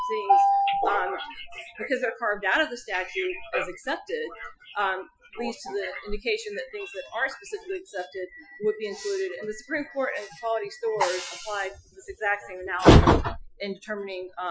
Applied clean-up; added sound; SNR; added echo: classical method Wiener filter.